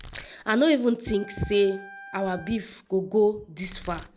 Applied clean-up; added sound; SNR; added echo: none; Wind instrument, woodwind instrument + Domestic sounds, home sounds; 19 dB; none.